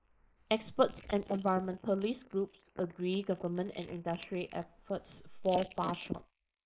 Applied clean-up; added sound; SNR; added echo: neural mask model Resemble Enhance denoiser.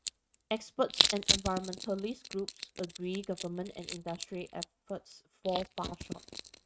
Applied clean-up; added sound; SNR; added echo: neural mask model RNNoise.